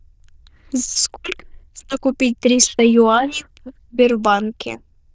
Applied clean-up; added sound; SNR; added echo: neural diffusion model UNIVERSE++.